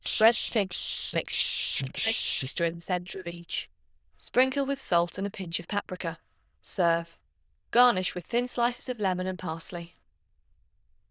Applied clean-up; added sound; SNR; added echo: neural diffusion model UNIVERSE++.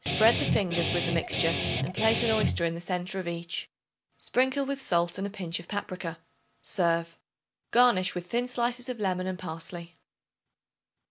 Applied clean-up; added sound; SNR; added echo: none; Guitar; -2 dB; none.